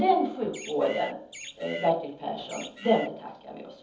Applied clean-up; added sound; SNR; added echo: none; Bird; 12 dB; reverberation time 0.7 s.